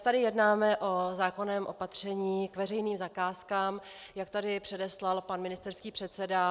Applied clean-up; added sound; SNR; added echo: none; none; none; none.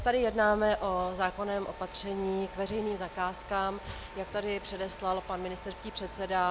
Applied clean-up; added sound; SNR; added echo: none; Mechanisms; 13 dB; none.